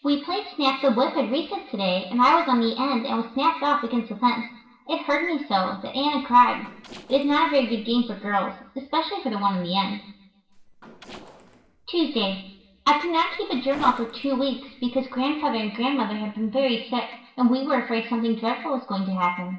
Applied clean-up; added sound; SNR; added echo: neural separator model SepFormer DNS4.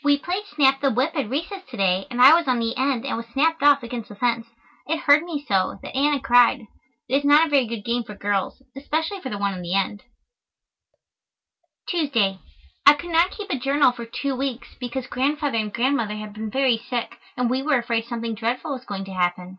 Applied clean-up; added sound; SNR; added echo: none; none; none; none.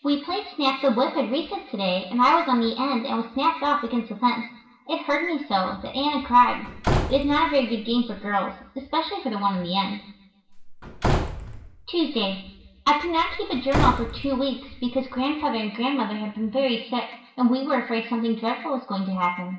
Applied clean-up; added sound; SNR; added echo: none; Slam / Wood; 5 dB; reverberation time 0.8 s.